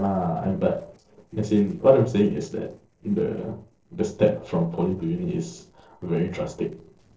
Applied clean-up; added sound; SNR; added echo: neural separator model SepFormer DNS4.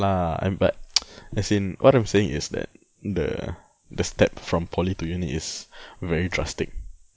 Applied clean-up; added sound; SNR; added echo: none; none; none; none.